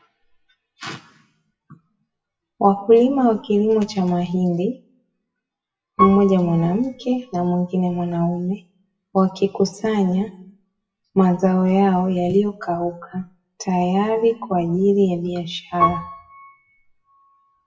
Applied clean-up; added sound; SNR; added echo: classical method WPE with log-MMSE.